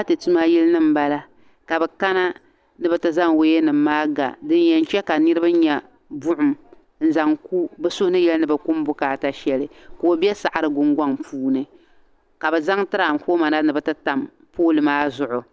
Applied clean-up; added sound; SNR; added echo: none; none; none; none.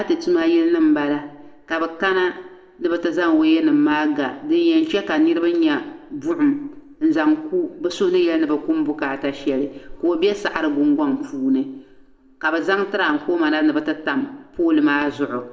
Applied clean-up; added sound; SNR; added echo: none; none; none; reverberation time 0.7 s.